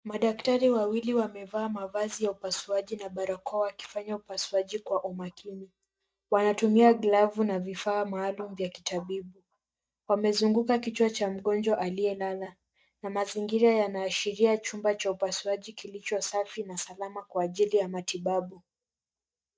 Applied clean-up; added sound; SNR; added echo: neural mask model DeepFilterNet 3.